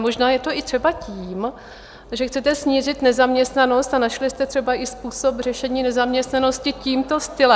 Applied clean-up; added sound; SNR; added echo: none; none; none; none.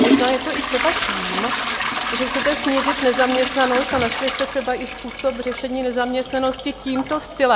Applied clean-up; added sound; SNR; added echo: none; Trickle, dribble / Toilet flush / Hiss; 2 dB; none.